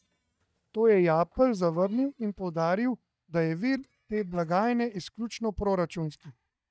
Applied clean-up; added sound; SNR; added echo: neural mask model DeepFilterNet 3.